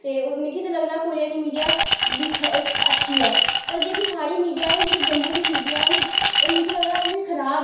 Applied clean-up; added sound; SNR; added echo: none; Glass; -4 dB; reverberation time 0.7 s.